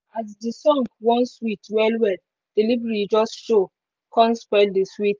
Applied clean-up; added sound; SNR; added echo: none; none; none; none.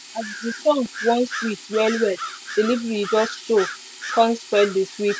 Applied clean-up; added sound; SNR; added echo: none; Bird vocalization, bird call, bird song + Sink (filling or washing); 7 dB; none.